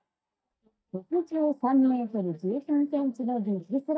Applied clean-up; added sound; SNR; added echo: neural mask model DeepFilterNet 3.